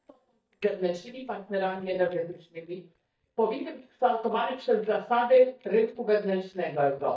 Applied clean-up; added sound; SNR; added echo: neural mask model DeepFilterNet 3.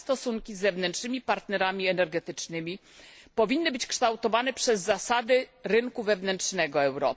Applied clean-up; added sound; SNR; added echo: none; none; none; none.